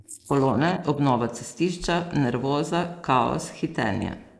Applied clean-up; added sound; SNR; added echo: neural mask model Resemble Enhance denoiser.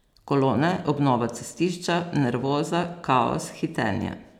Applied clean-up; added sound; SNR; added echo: none; none; none; none.